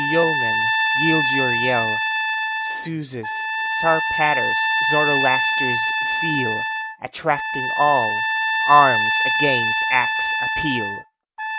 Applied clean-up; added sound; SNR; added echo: none; Trumpet; -2 dB; none.